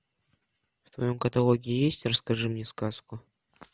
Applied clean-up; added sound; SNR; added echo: none; none; none; none.